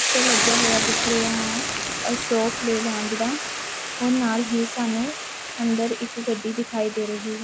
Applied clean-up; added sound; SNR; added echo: none; Boiling / Hiss; 1 dB; none.